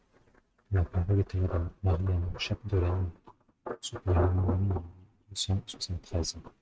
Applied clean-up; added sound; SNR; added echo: neural mask model RNNoise.